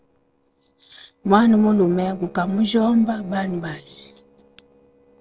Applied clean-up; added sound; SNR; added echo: neural separator model SepFormer DNS4.